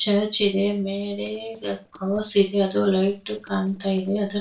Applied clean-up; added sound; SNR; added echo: neural separator model SepFormer DNS4.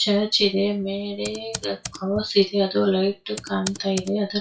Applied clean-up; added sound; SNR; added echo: classical method WPE with log-MMSE.